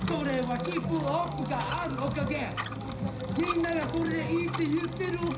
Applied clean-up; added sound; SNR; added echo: none; Bicycle; 11 dB; reverberation time 0.5 s.